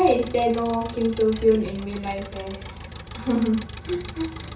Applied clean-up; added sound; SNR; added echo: none; Engine; 13 dB; reverberation time 0.6 s.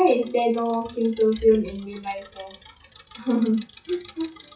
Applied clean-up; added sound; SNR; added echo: classical method WPE with log-MMSE.